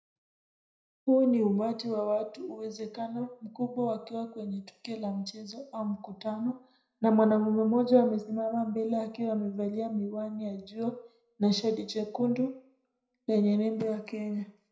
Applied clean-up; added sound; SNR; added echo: none; none; none; reverberation time 0.4 s.